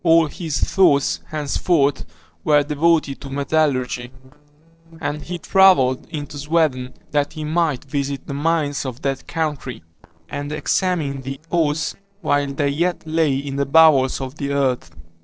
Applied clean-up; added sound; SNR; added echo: neural separator model SepFormer DNS4.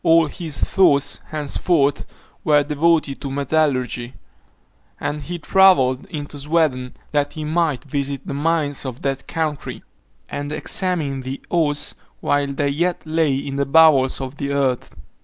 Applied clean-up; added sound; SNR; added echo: none; none; none; none.